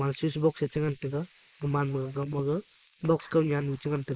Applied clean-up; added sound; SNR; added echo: neural mask model Resemble Enhance denoiser.